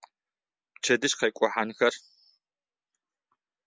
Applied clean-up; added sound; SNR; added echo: none; none; none; none.